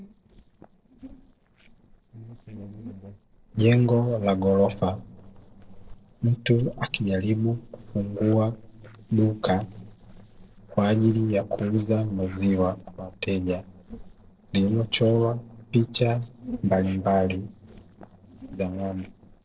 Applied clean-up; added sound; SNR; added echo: neural separator model SepFormer DNS4.